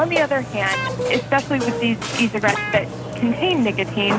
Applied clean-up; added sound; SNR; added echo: none; Burping, eructation + Guitar; 5 dB; none.